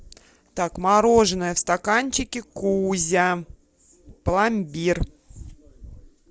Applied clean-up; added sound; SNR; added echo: none; none; none; none.